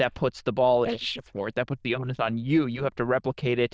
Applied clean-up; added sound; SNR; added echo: neural diffusion model UNIVERSE++.